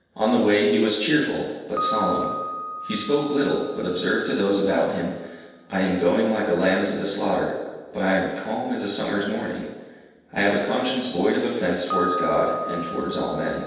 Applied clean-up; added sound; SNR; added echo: none; Piano; 11 dB; reverberation time 1.2 s.